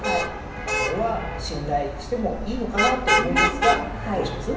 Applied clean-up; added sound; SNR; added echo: none; Traffic noise, roadway noise / Vehicle horn, car horn, honking; -1 dB; reverberation time 0.8 s.